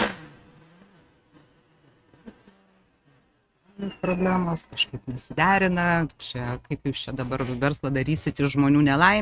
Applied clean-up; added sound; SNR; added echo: neural mask model RNNoise.